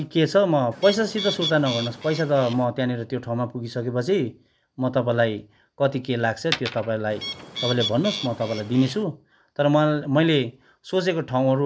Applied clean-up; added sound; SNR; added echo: none; Coin (dropping) + Bird; 9 dB; none.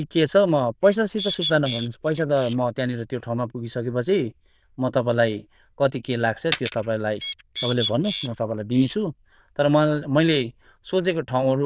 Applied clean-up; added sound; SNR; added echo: neural diffusion model UNIVERSE++.